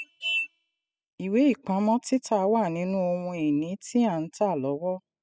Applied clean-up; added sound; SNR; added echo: classical method spectral subtraction.